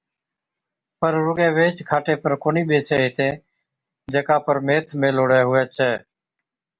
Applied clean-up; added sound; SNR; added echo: none; none; none; none.